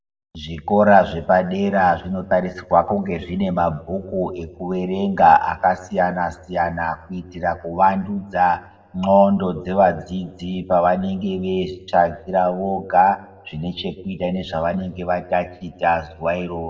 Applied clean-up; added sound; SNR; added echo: none; none; none; reverberation time 0.9 s.